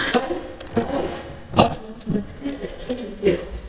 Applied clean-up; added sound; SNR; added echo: neural mask model DeepFilterNet 3.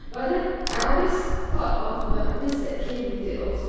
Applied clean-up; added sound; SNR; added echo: none; Crack; -2 dB; reverberation time 2.0 s.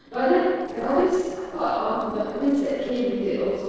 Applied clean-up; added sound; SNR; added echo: neural separator model SepFormer DNS4.